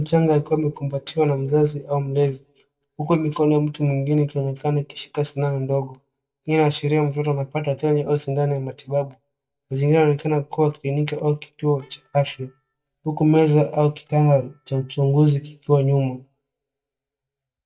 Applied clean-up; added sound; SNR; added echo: neural mask model DeepFilterNet 3.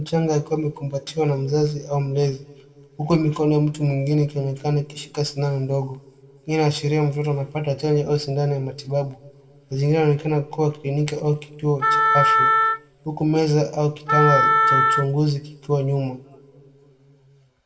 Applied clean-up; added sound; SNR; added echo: none; Wind instrument, woodwind instrument; -2 dB; reverberation time 1.1 s.